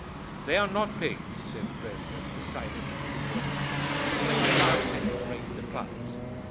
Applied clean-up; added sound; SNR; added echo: none; Engine; -5 dB; none.